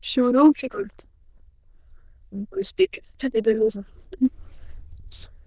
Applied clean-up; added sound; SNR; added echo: neural diffusion model UNIVERSE++.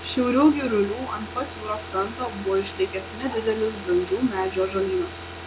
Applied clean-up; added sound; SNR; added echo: none; Car; 12 dB; none.